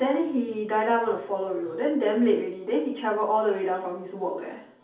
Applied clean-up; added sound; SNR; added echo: none; none; none; reverberation time 0.6 s.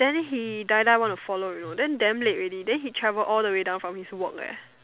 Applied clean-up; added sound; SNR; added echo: none; none; none; none.